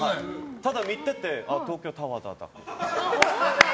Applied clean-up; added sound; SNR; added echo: none; none; none; none.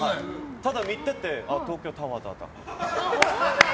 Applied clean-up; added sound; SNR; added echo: none; Traffic noise, roadway noise; 19 dB; none.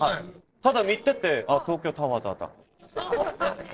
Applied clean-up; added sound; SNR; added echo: neural separator model SepFormer DNS4.